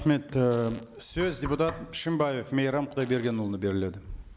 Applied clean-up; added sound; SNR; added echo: none; Fart + Knock; 19 dB; none.